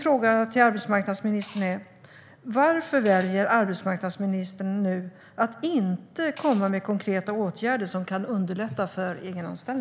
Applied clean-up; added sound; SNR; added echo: none; Liquid; 20 dB; none.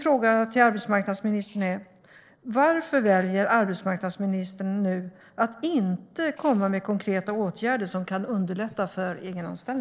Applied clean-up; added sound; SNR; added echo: neural separator model SepFormer DNS4.